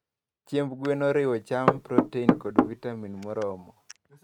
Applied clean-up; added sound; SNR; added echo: neural mask model RNNoise.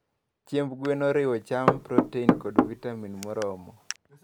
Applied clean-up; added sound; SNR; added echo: none; Knock / Wood; -2 dB; none.